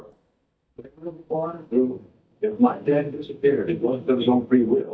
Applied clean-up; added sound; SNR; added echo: neural mask model DeepFilterNet 3.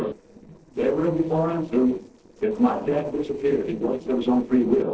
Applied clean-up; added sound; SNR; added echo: neural separator model SepFormer DNS4.